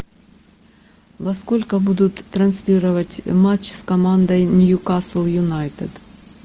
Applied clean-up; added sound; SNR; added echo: none; none; none; none.